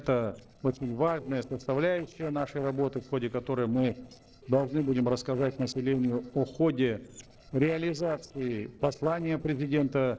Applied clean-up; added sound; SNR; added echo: neural separator model SepFormer DNS4.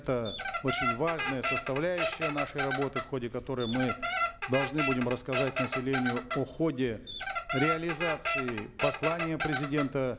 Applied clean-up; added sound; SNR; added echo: none; Squeak; -1 dB; none.